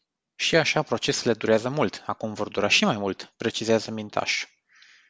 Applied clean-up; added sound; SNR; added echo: none; none; none; none.